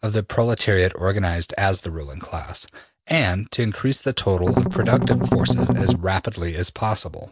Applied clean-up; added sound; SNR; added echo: none; Strum; -4 dB; none.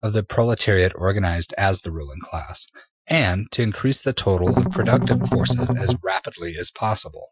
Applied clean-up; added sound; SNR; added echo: classical method Wiener filter.